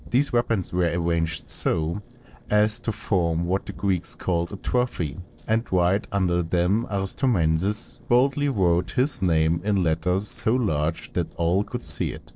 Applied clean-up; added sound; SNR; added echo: neural separator model SepFormer DNS4.